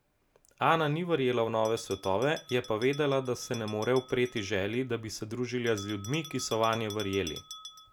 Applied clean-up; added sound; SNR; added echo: none; Bell; 18 dB; none.